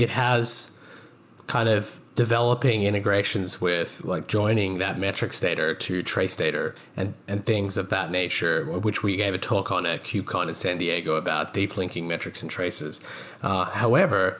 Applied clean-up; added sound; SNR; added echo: none; none; none; none.